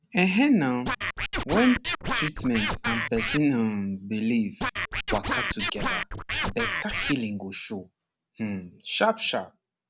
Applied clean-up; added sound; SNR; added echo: none; Scratching (performance technique); 3 dB; none.